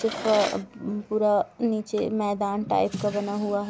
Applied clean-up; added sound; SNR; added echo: none; Drawer open or close; 12 dB; none.